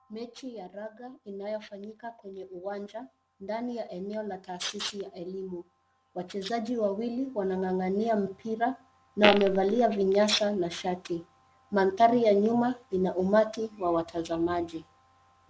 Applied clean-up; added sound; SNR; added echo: none; Fart; 0 dB; none.